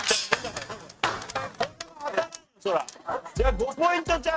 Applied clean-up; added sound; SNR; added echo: neural mask model RNNoise.